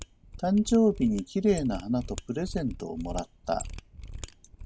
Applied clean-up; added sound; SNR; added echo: none; Mechanisms; 12 dB; none.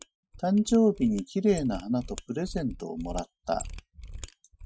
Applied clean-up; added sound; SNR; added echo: classical method Wiener filter.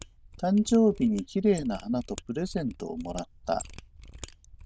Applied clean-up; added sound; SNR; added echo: neural diffusion model UNIVERSE++.